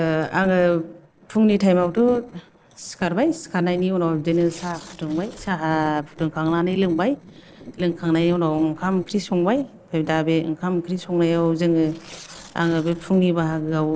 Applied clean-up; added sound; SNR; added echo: neural separator model SepFormer DNS4.